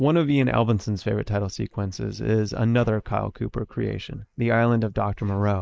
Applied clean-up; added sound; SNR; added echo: neural mask model Resemble Enhance denoiser.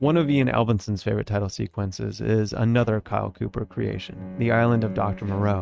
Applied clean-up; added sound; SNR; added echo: neural mask model RNNoise.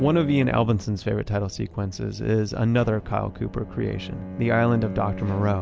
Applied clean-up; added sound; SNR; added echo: none; Bowed string instrument; 13 dB; none.